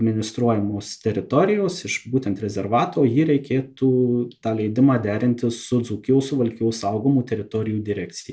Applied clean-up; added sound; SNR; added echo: none; none; none; none.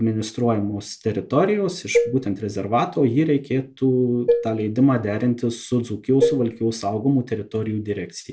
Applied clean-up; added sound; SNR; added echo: none; Dishes, pots, and pans; 3 dB; none.